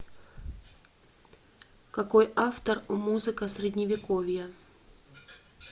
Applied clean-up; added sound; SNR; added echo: none; none; none; none.